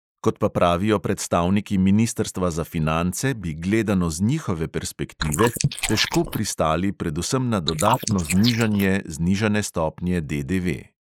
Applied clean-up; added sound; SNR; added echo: neural mask model Resemble Enhance denoiser.